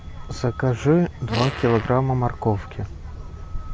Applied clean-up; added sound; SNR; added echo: none; Truck + Fart; 10 dB; none.